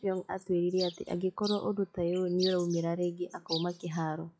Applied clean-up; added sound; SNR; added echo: classical method log-MMSE.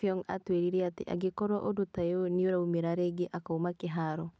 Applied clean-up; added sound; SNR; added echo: none; none; none; none.